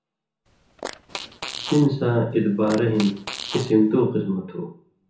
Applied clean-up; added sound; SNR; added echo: none; Fart; 13 dB; reverberation time 0.6 s.